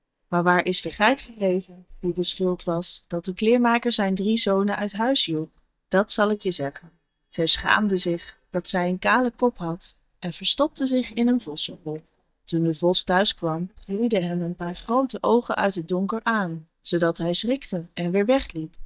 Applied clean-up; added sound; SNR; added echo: neural mask model DeepFilterNet 3.